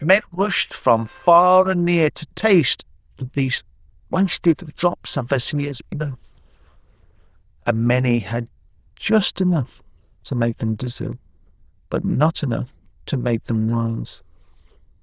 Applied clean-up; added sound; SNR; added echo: neural diffusion model UNIVERSE++.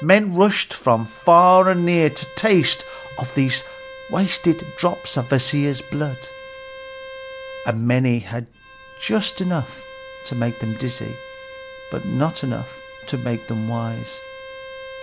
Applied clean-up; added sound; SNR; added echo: none; Bowed string instrument; 17 dB; none.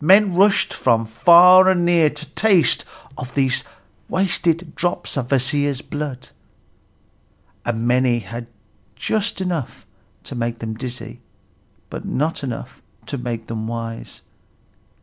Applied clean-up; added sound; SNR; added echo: none; none; none; none.